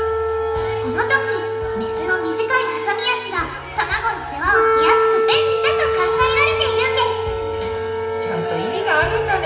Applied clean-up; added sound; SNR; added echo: none; Wind instrument, woodwind instrument; -1 dB; reverberation time 1.4 s.